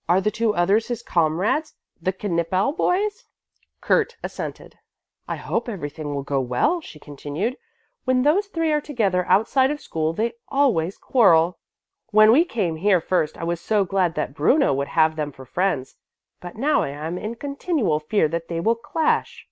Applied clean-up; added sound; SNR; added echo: none; none; none; none.